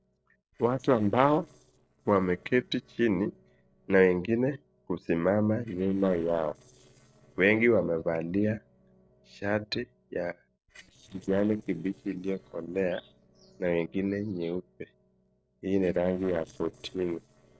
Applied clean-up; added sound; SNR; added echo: neural separator model SepFormer DNS4.